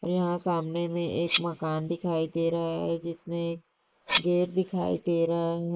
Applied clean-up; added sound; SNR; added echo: neural mask model Resemble Enhance denoiser.